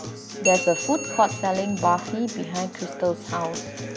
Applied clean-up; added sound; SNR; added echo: none; Acoustic guitar + Bell; 6 dB; none.